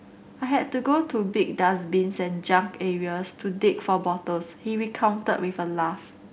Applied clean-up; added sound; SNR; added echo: none; none; none; none.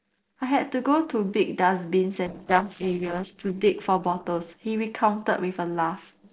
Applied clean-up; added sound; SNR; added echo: neural separator model SepFormer DNS4.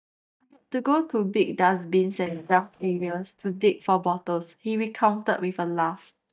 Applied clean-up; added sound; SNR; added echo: neural mask model DeepFilterNet 3.